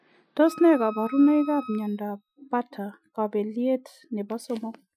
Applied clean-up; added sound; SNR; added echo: classical method Wiener filter.